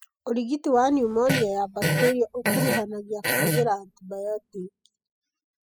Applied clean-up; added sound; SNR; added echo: classical method spectral subtraction.